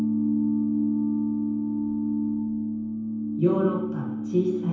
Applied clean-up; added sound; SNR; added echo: none; none; none; reverberation time 0.9 s.